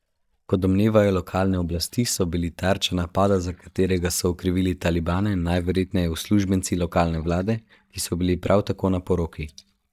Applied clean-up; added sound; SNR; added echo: neural mask model DeepFilterNet 3.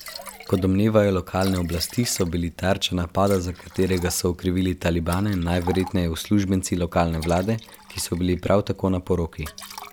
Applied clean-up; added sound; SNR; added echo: none; Liquid; 19 dB; none.